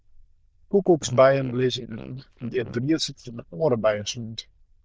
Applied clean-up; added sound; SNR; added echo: neural diffusion model UNIVERSE++.